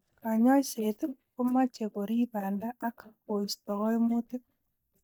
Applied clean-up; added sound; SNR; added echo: neural mask model DeepFilterNet 3.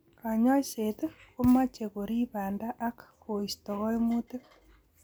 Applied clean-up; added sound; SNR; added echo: none; none; none; none.